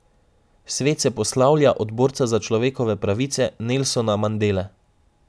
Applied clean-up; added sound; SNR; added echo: none; none; none; none.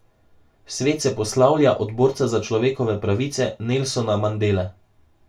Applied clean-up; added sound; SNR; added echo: none; none; none; reverberation time 0.2 s.